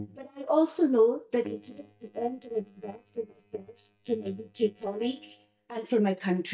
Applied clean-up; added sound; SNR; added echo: neural mask model DeepFilterNet 3.